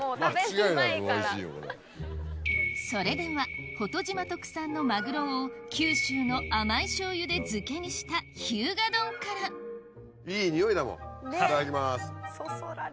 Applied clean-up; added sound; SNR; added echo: none; none; none; none.